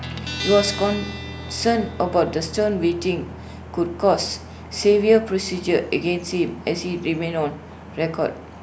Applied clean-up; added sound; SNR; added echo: none; Guitar; 13 dB; none.